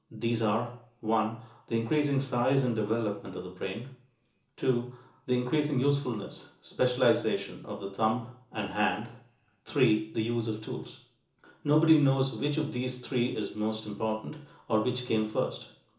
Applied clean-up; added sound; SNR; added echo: none; none; none; reverberation time 0.7 s.